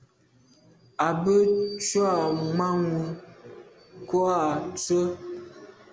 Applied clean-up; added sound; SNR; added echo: none; none; none; none.